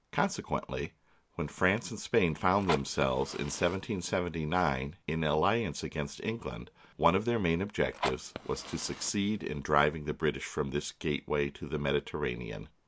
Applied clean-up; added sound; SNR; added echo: none; Fire; 10 dB; none.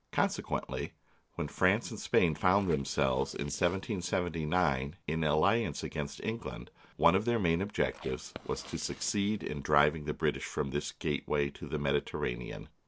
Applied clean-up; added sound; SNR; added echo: neural separator model SepFormer DNS4.